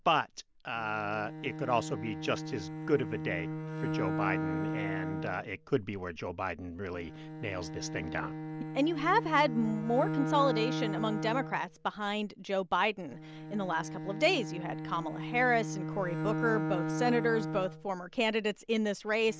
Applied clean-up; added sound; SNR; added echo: none; Bowed string instrument; 5 dB; none.